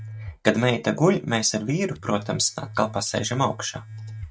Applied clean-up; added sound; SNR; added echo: neural mask model RNNoise.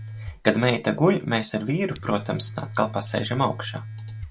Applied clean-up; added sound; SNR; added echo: none; Domestic sounds, home sounds; 13 dB; none.